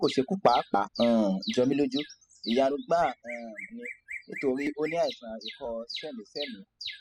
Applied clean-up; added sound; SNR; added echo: classical method spectral subtraction.